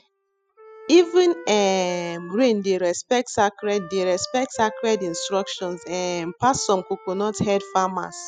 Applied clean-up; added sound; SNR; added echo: classical method spectral subtraction.